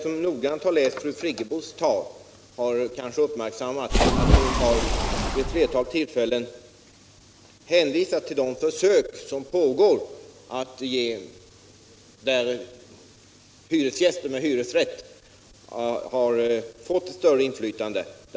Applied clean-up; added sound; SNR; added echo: none; Splash, splatter; -3 dB; none.